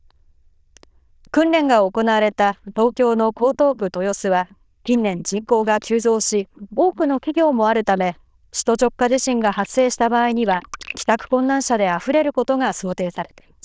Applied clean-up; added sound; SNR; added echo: neural diffusion model UNIVERSE++.